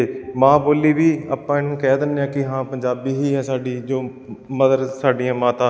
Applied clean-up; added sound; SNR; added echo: none; none; none; none.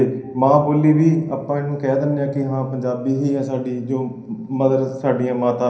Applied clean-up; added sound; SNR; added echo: none; none; none; reverberation time 0.6 s.